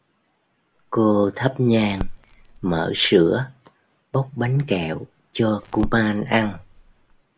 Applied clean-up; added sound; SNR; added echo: none; Crackle; 13 dB; none.